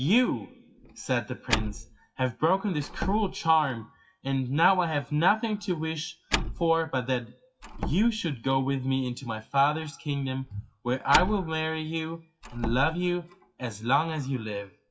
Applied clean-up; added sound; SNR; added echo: classical method WPE with log-MMSE.